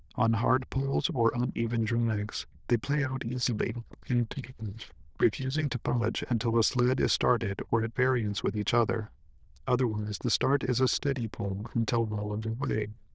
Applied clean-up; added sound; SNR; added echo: neural diffusion model UNIVERSE++.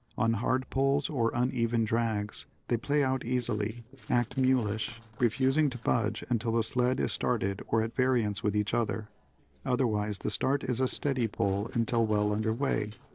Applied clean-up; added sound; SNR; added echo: neural separator model SepFormer DNS4.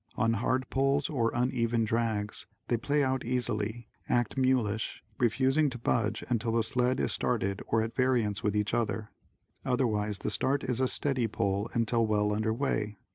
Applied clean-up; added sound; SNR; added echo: none; none; none; none.